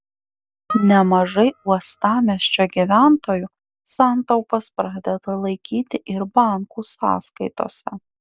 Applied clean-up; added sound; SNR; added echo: none; Harp; 15 dB; none.